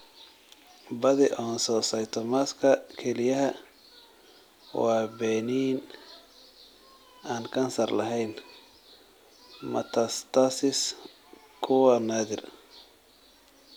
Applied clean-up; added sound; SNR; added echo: none; none; none; none.